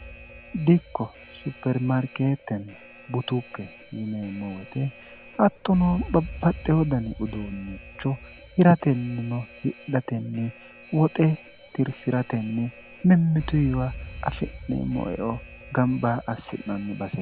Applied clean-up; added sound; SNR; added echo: none; Alarm; 16 dB; none.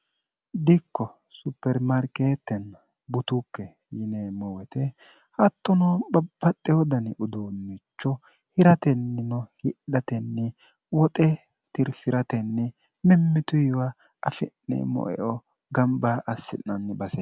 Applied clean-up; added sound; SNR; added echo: none; none; none; none.